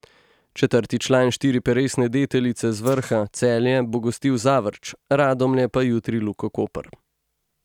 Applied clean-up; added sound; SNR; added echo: neural mask model RNNoise.